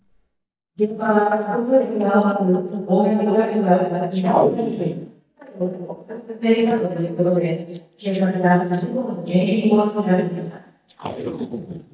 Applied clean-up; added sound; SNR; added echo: neural mask model DeepFilterNet 3.